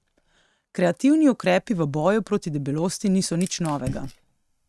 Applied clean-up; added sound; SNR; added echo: neural mask model RNNoise.